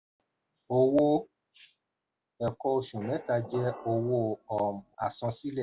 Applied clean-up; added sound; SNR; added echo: none; Squeak; 15 dB; none.